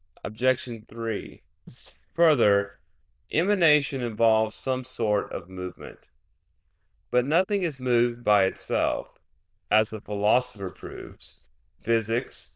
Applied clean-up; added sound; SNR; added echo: neural diffusion model UNIVERSE++.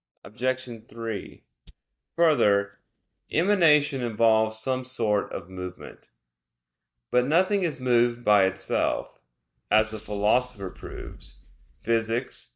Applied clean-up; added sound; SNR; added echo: neural mask model DeepFilterNet 3.